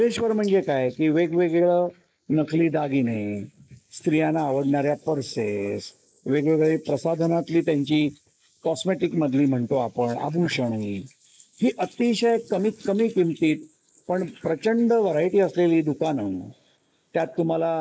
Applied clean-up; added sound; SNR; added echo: neural mask model Resemble Enhance denoiser.